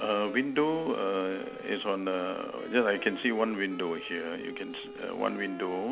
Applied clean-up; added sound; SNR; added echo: none; Wind instrument, woodwind instrument; 16 dB; none.